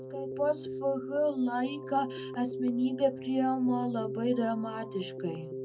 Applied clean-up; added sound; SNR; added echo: none; Keyboard (musical); 9 dB; reverberation time 0.3 s.